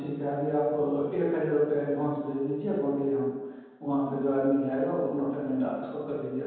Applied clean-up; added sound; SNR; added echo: none; none; none; reverberation time 1.2 s.